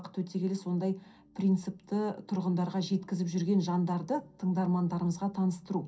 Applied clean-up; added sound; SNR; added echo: none; none; none; reverberation time 0.3 s.